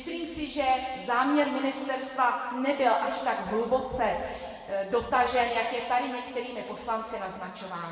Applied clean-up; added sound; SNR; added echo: none; none; none; reverberation time 2.1 s.